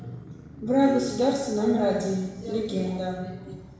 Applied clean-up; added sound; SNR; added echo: none; Motorcycle; 20 dB; reverberation time 1.0 s.